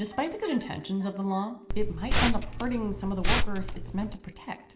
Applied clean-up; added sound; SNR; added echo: none; Liquid; -5 dB; reverberation time 0.9 s.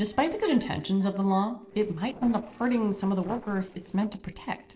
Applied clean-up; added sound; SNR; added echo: neural separator model SepFormer DNS4.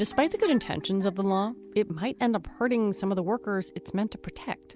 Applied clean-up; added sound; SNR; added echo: none; none; none; none.